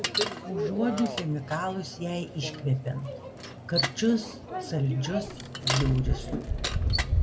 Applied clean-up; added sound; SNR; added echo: none; Microwave oven + Bicycle; 1 dB; none.